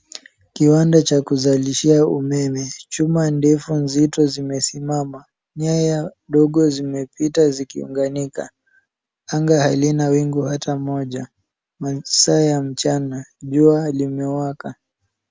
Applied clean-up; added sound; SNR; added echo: none; none; none; none.